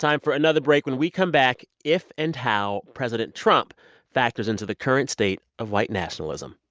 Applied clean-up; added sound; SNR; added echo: none; none; none; none.